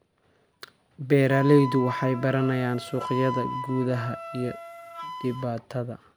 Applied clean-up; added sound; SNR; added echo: none; Wind instrument, woodwind instrument; 11 dB; none.